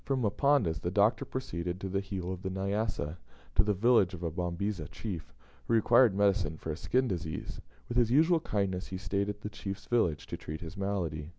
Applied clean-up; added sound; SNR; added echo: none; none; none; none.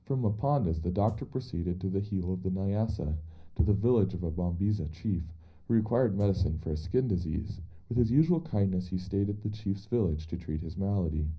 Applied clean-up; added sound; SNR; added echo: none; Thump, thud; 18 dB; reverberation time 0.5 s.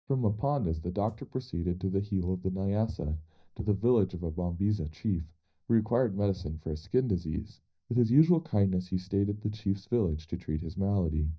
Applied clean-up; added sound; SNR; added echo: neural mask model DeepFilterNet 3.